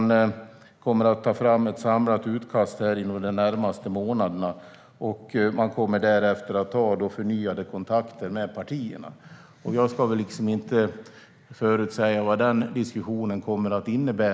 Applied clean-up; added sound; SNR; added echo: none; none; none; none.